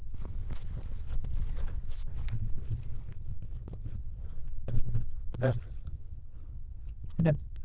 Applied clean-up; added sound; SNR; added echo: neural diffusion model UNIVERSE++.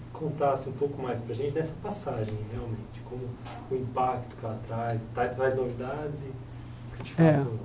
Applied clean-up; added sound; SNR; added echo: none; none; none; none.